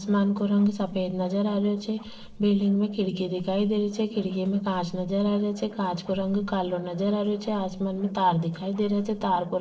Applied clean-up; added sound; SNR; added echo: neural separator model SepFormer DNS4.